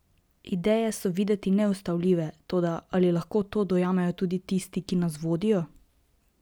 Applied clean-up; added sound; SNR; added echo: none; none; none; none.